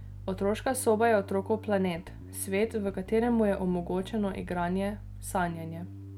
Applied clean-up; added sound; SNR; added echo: none; Bass guitar; 14 dB; none.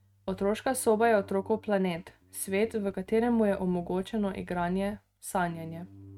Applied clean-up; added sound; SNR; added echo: neural mask model RNNoise.